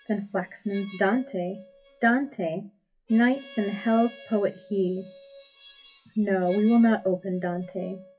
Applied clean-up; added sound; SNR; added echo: classical method WPE with log-MMSE.